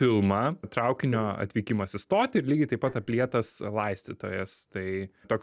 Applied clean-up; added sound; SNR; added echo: none; Tap; 20 dB; none.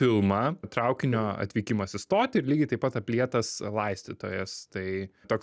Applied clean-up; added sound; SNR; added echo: none; none; none; none.